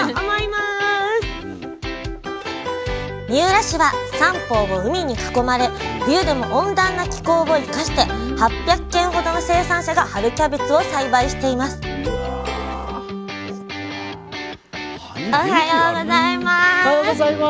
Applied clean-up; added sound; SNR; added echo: none; none; none; none.